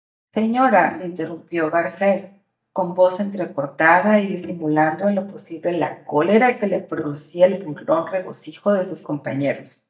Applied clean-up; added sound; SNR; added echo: neural mask model DeepFilterNet 3.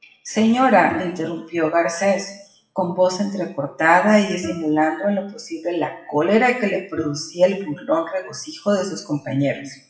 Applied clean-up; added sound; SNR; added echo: classical method WPE with log-MMSE.